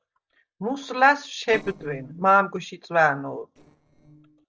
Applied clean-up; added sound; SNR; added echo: neural separator model SepFormer DNS4.